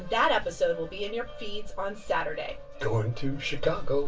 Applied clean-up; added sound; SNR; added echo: none; none; none; reverberation time 0.2 s.